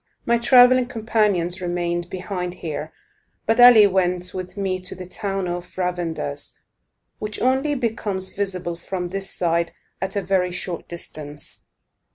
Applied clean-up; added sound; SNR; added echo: none; none; none; none.